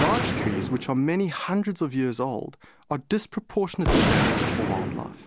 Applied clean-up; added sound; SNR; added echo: none; Gunshot, gunfire; 1 dB; none.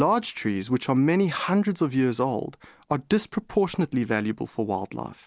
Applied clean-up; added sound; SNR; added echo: none; none; none; none.